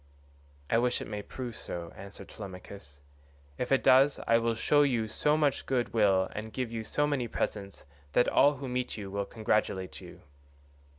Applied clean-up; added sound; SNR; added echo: none; none; none; none.